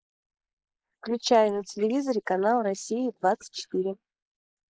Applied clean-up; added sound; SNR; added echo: neural mask model Resemble Enhance denoiser.